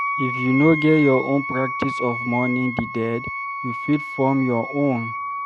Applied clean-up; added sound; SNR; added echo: none; Wind instrument, woodwind instrument; 7 dB; none.